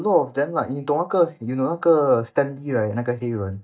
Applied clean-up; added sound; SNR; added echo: neural mask model DeepFilterNet 3.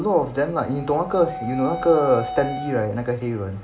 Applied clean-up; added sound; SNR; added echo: none; Wind instrument, woodwind instrument; 12 dB; reverberation time 1.7 s.